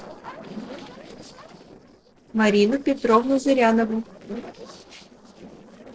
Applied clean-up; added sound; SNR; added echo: neural separator model SepFormer DNS4.